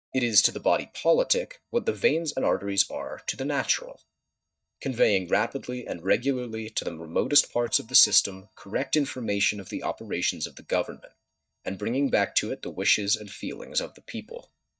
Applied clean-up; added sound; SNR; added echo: neural mask model DeepFilterNet 3.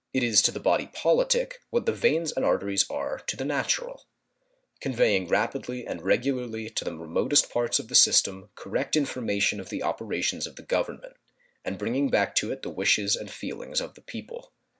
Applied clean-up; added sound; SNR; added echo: none; none; none; none.